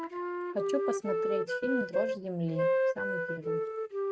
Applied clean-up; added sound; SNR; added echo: neural mask model RNNoise.